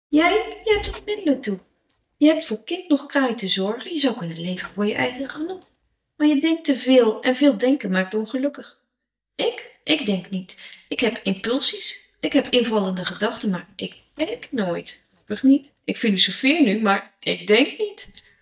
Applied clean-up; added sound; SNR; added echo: neural mask model DeepFilterNet 3.